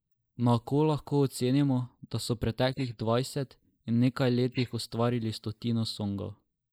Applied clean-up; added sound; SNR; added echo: neural mask model Resemble Enhance denoiser.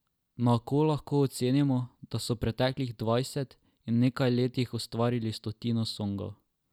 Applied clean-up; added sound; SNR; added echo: none; none; none; none.